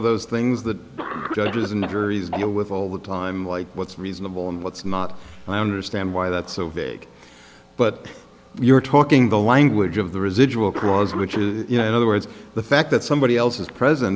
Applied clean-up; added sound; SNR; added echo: none; Cough; 17 dB; none.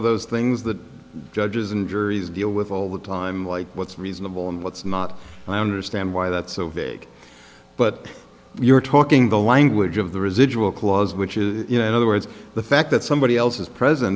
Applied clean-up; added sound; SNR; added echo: none; none; none; none.